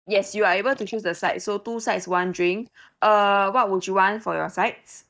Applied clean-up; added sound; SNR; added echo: neural mask model DeepFilterNet 3.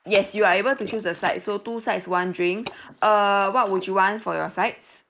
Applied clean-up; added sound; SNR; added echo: neural mask model Resemble Enhance denoiser.